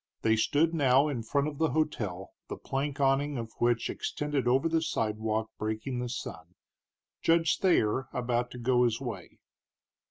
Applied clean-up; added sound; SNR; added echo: none; none; none; none.